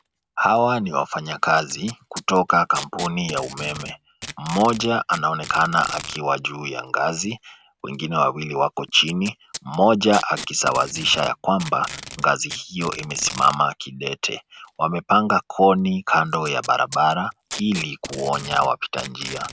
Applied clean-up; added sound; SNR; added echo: none; Packing tape, duct tape; 16 dB; none.